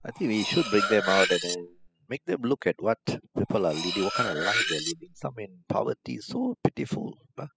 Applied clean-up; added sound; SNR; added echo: classical method spectral subtraction.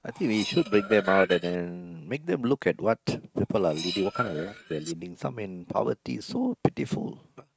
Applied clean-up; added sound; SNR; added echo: neural mask model RNNoise.